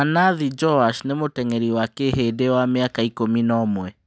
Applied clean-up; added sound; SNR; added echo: none; none; none; none.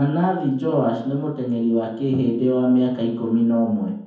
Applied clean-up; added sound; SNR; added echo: none; none; none; reverberation time 0.7 s.